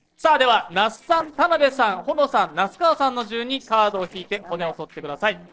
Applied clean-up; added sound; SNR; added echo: neural separator model SepFormer DNS4.